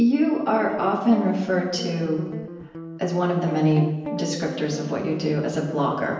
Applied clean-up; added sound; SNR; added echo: none; Guitar; 12 dB; reverberation time 1.0 s.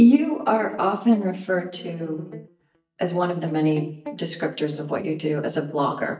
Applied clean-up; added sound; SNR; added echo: neural mask model DeepFilterNet 3.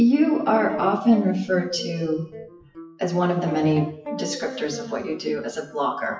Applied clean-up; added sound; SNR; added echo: classical method WPE with log-MMSE.